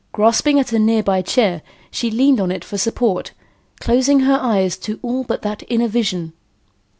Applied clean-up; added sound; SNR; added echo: none; none; none; none.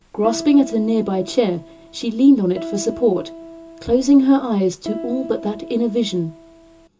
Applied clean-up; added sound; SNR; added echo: none; Piano; 15 dB; reverberation time 0.2 s.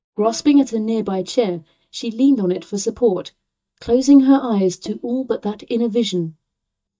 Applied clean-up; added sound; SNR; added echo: neural mask model DeepFilterNet 3.